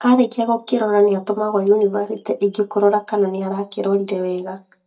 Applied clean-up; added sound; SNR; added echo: neural mask model DeepFilterNet 3.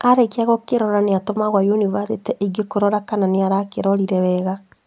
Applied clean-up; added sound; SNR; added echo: none; none; none; none.